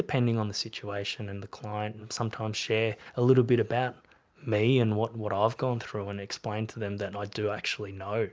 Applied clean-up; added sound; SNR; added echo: none; none; none; none.